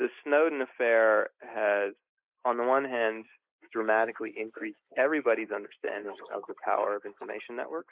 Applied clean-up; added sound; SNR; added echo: neural mask model Resemble Enhance denoiser.